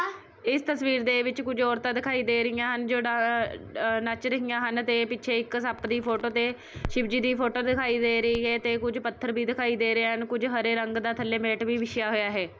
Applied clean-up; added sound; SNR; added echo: none; Crackle; 14 dB; none.